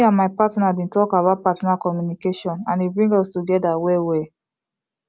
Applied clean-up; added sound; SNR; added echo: none; none; none; none.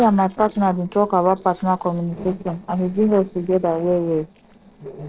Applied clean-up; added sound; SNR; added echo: neural separator model SepFormer DNS4.